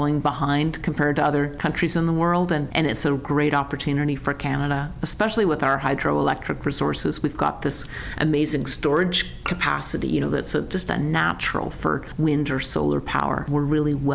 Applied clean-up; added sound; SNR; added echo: none; Bowed string instrument; 18 dB; none.